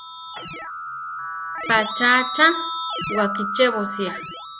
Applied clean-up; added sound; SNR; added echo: none; Keyboard (musical); 6 dB; none.